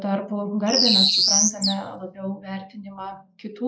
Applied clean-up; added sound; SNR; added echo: classical method log-MMSE.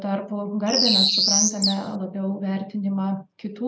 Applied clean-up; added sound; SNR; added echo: neural mask model Resemble Enhance denoiser.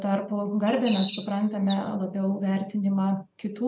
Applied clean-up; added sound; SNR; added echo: none; Bird; -5 dB; none.